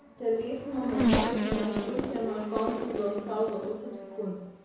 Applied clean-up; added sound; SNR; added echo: none; Race car, auto racing / Accelerating, revving, vroom; -1 dB; reverberation time 0.7 s.